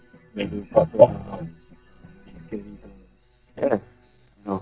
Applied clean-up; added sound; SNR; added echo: neural mask model DeepFilterNet 3.